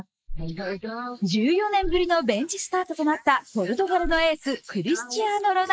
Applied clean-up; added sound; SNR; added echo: neural mask model Resemble Enhance denoiser.